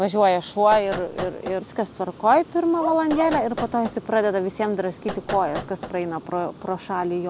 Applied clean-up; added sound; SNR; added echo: none; Knock; 12 dB; none.